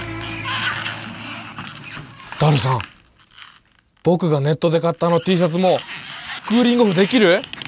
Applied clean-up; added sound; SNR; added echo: none; Sliding door; 12 dB; none.